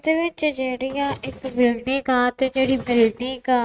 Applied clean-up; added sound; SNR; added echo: neural mask model RNNoise.